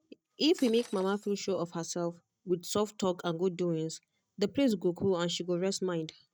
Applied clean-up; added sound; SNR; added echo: neural mask model RNNoise.